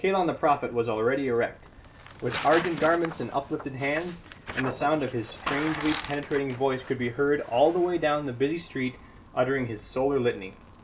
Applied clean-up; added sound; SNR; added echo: none; Tearing; 13 dB; none.